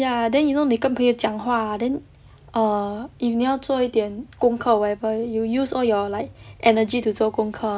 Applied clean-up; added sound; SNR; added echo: none; none; none; none.